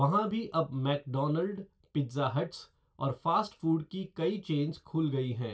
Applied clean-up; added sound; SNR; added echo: none; none; none; reverberation time 0.2 s.